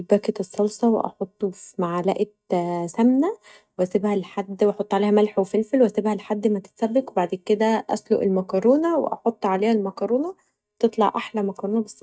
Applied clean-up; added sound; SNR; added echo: neural mask model DeepFilterNet 3.